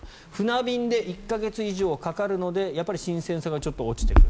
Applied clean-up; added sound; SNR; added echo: none; Crackle; -1 dB; none.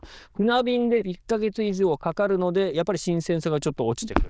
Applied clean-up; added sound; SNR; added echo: neural diffusion model UNIVERSE++.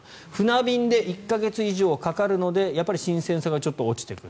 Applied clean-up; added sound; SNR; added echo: none; none; none; none.